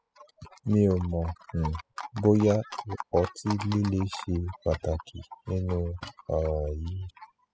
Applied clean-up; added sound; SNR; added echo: classical method spectral subtraction.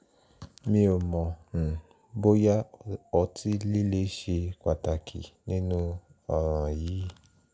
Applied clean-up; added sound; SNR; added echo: none; none; none; none.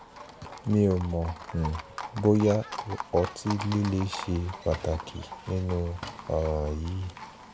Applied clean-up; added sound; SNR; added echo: none; Livestock, farm animals, working animals; 12 dB; none.